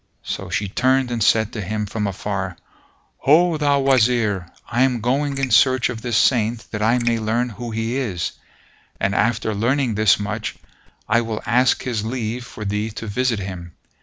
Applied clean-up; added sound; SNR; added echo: none; Raindrop; 11 dB; none.